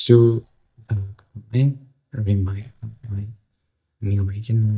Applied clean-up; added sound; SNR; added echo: neural mask model DeepFilterNet 3.